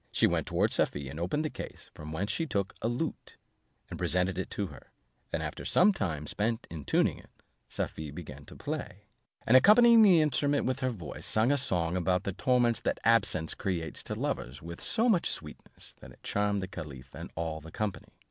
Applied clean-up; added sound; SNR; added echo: none; none; none; none.